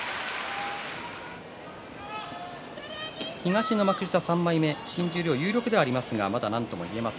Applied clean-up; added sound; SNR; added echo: none; none; none; none.